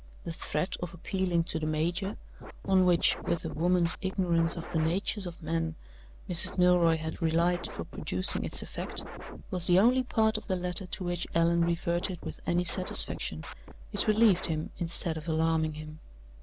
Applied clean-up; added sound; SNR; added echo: none; Scratching (performance technique); 13 dB; none.